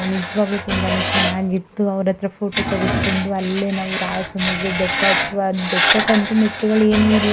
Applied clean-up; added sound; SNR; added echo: none; Screech; 3 dB; none.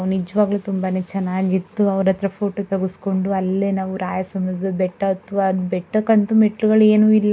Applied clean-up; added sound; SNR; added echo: none; none; none; none.